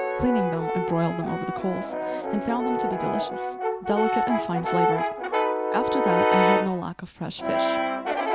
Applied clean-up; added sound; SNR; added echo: none; Brass instrument; -3 dB; none.